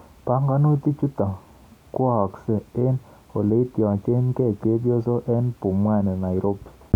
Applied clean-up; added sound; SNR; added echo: none; none; none; none.